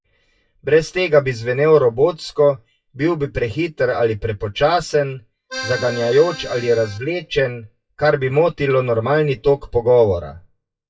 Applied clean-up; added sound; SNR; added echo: classical method WPE with log-MMSE.